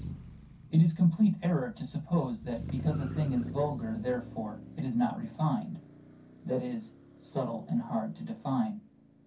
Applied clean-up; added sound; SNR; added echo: none; Motor vehicle (road); 13 dB; reverberation time 0.3 s.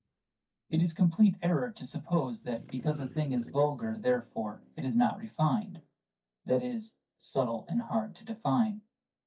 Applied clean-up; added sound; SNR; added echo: neural mask model DeepFilterNet 3.